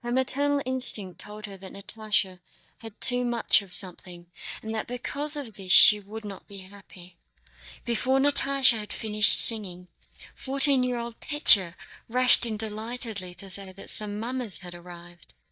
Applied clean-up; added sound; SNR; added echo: neural mask model DeepFilterNet 3.